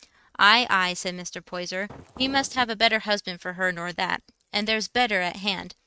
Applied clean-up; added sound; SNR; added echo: neural mask model RNNoise.